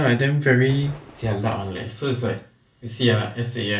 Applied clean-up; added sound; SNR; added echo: none; Thunder; 19 dB; reverberation time 0.2 s.